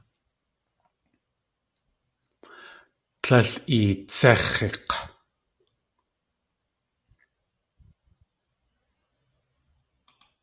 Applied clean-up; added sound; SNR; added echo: none; none; none; none.